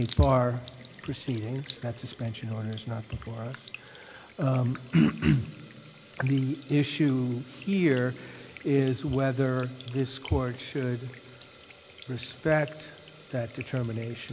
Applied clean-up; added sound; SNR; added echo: none; Sink (filling or washing) / Water tap, faucet; 14 dB; none.